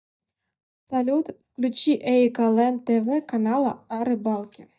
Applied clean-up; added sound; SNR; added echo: neural mask model DeepFilterNet 3.